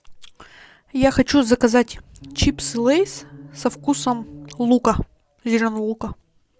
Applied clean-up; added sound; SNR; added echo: none; Musical instrument; 19 dB; none.